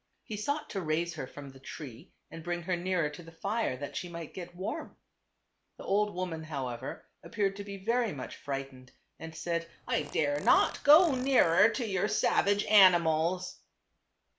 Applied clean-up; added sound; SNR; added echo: none; Fart; 17 dB; none.